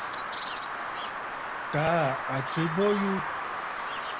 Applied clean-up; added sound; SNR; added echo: none; Bird vocalization, bird call, bird song; 2 dB; none.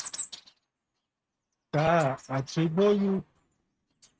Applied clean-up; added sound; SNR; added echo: neural mask model RNNoise.